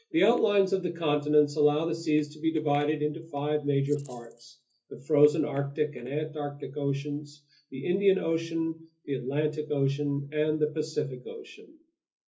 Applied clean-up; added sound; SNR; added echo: neural separator model SepFormer DNS4.